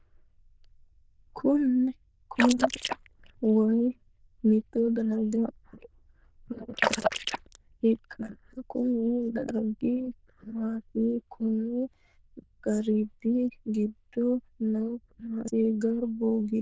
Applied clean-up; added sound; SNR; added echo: neural diffusion model UNIVERSE++.